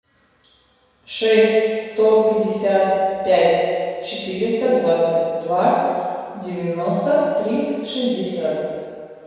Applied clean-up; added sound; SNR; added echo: none; none; none; reverberation time 1.8 s.